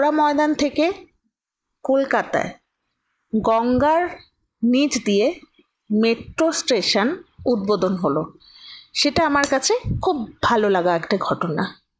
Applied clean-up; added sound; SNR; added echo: neural mask model Resemble Enhance denoiser.